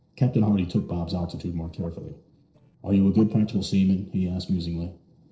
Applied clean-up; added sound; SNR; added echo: neural separator model SepFormer DNS4.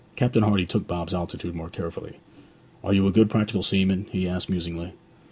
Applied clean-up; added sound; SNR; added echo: none; none; none; none.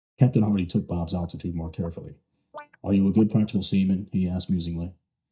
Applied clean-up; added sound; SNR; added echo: neural mask model DeepFilterNet 3.